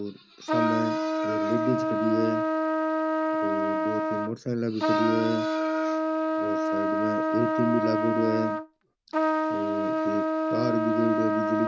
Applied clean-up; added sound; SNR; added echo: none; Trumpet; -4 dB; none.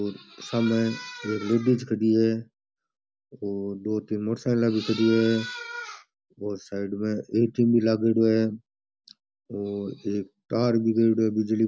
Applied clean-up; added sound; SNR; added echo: none; none; none; none.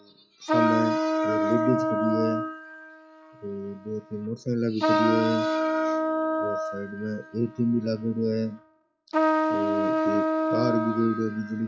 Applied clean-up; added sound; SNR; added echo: classical method log-MMSE.